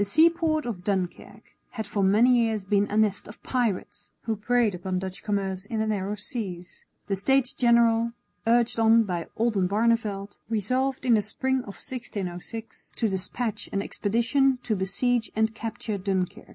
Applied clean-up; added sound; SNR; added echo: none; none; none; none.